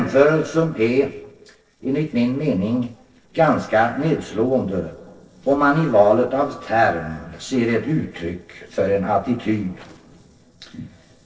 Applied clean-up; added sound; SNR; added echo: neural separator model SepFormer DNS4.